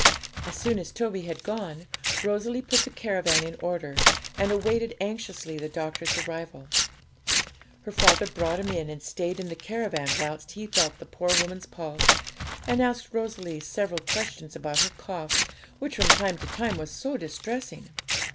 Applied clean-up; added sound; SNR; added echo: none; Tearing; -1 dB; none.